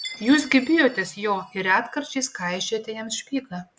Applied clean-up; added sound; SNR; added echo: none; Chime; 20 dB; none.